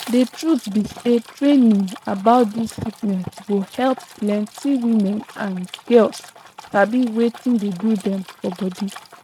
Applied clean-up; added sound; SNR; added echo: neural mask model RNNoise.